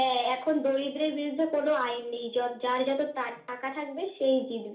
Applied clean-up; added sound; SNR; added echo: none; none; none; reverberation time 0.4 s.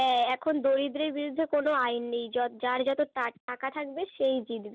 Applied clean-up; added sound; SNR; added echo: none; none; none; none.